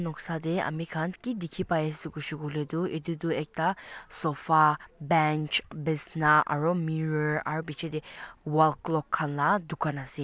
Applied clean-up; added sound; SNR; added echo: none; none; none; none.